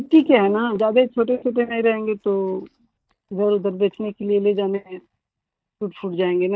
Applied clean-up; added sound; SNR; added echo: neural mask model DeepFilterNet 3.